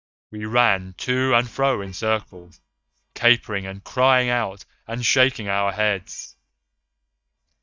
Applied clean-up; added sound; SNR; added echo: neural mask model DeepFilterNet 3.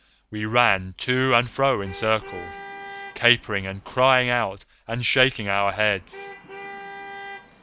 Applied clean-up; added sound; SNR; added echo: none; Traffic noise, roadway noise / Vehicle horn, car horn, honking; 18 dB; none.